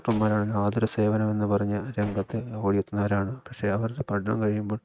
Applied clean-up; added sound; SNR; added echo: neural mask model RNNoise.